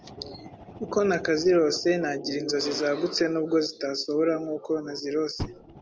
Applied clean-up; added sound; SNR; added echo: none; Fire; 18 dB; none.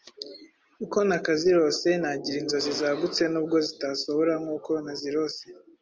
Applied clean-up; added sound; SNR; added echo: none; none; none; none.